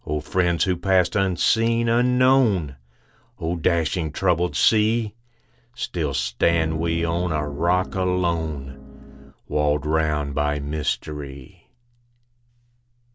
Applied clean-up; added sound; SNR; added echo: none; Piano; 11 dB; none.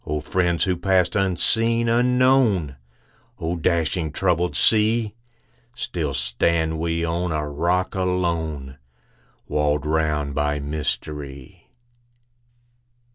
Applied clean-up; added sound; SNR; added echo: none; none; none; none.